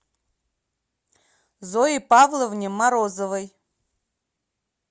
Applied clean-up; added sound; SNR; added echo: none; none; none; none.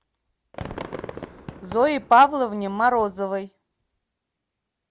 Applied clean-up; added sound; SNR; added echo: none; Fireworks; 17 dB; none.